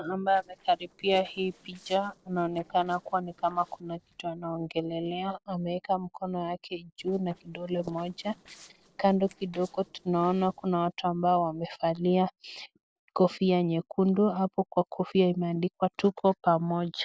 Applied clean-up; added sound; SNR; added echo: neural separator model SepFormer DNS4.